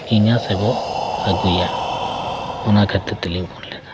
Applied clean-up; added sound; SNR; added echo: none; Breathing; 5 dB; none.